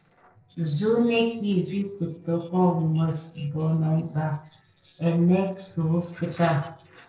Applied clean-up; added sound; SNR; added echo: neural separator model SepFormer DNS4.